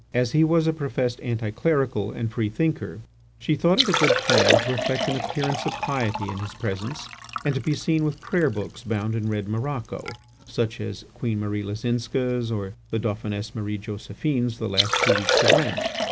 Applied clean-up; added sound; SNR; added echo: none; Liquid; 3 dB; none.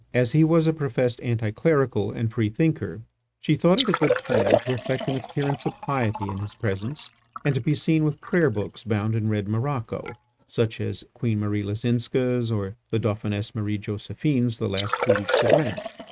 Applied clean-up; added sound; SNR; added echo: neural mask model RNNoise.